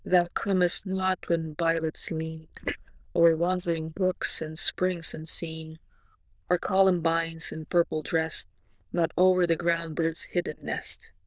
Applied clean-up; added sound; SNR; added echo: neural diffusion model UNIVERSE++.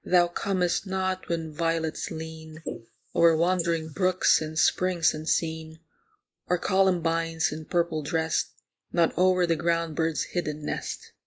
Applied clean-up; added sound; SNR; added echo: neural mask model Resemble Enhance denoiser.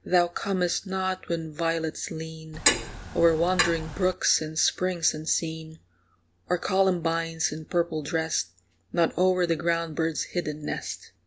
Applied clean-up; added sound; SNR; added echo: none; Clock; 2 dB; none.